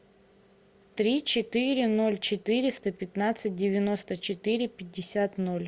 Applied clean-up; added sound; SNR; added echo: none; none; none; none.